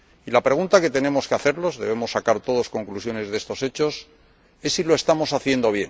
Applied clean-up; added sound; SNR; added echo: none; none; none; none.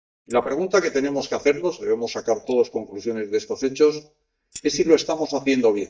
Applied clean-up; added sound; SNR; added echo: neural mask model DeepFilterNet 3.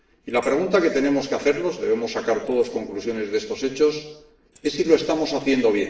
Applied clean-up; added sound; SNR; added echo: neural separator model SepFormer DNS4.